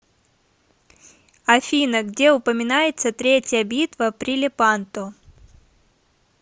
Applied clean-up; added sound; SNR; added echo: none; none; none; none.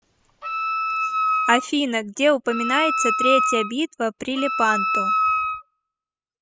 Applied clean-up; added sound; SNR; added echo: classical method spectral subtraction.